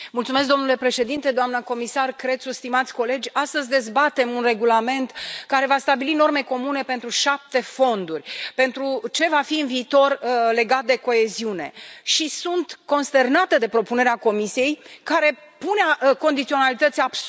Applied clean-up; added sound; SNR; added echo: none; none; none; none.